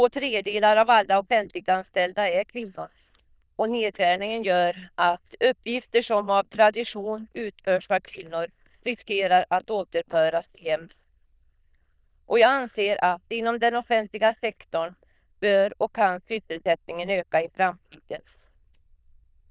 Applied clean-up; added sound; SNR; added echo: neural diffusion model UNIVERSE++.